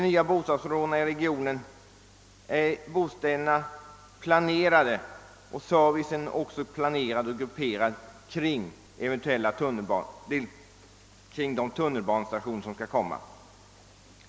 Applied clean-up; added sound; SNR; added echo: none; none; none; none.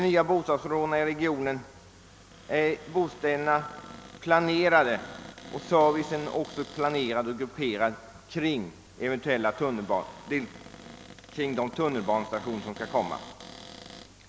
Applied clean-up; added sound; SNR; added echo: none; Cupboard open or close; 19 dB; none.